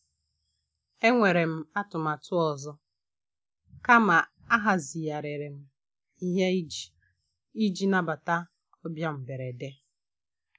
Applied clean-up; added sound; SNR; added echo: none; none; none; none.